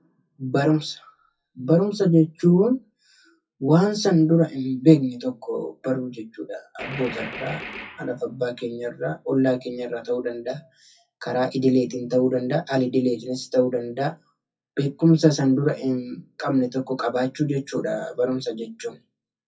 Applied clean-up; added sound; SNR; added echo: classical method WPE with log-MMSE.